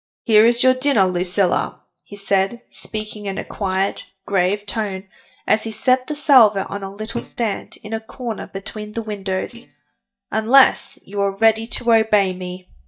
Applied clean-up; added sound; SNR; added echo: neural mask model DeepFilterNet 3.